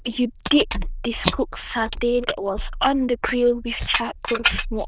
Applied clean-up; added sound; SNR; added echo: neural diffusion model UNIVERSE++.